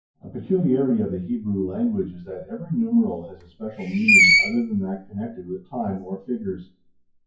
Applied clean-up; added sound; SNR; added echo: classical method WPE with log-MMSE.